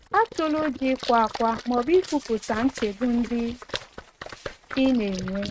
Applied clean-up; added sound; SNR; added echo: neural mask model RNNoise.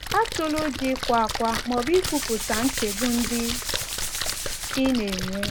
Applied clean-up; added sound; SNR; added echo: none; Splash, splatter + Tools; 4 dB; none.